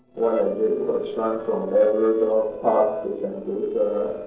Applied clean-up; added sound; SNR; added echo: neural separator model SepFormer DNS4.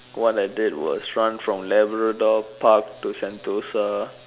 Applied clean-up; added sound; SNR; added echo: none; none; none; none.